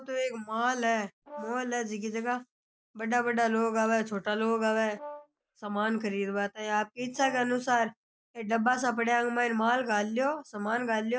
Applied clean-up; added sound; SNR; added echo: none; Brass instrument; 17 dB; none.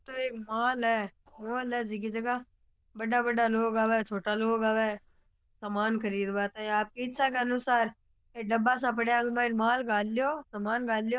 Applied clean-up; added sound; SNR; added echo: neural diffusion model UNIVERSE++.